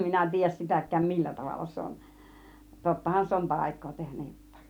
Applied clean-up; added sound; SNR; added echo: none; none; none; none.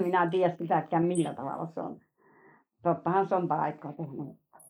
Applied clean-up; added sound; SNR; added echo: neural mask model Resemble Enhance denoiser.